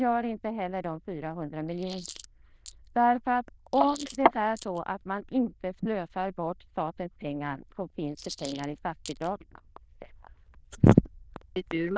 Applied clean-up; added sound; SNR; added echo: neural diffusion model UNIVERSE++.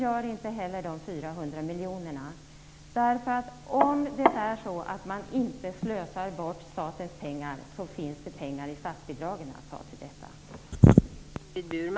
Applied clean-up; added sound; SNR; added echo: none; none; none; none.